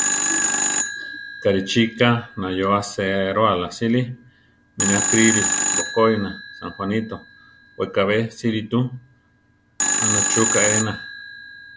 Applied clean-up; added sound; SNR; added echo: none; Telephone; 2 dB; none.